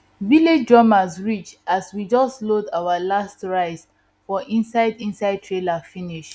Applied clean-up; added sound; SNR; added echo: none; none; none; none.